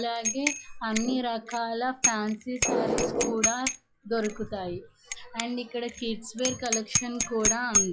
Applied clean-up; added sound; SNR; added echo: classical method log-MMSE.